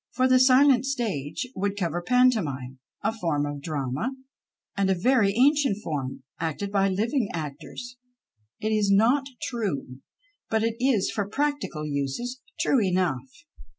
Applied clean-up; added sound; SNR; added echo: none; none; none; none.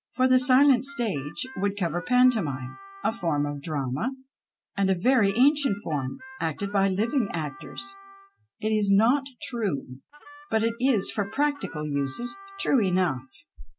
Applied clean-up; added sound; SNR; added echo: none; Harmonica; 20 dB; none.